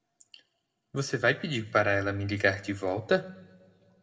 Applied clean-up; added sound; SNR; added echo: none; none; none; reverberation time 0.7 s.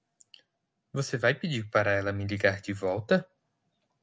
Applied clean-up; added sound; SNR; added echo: none; none; none; none.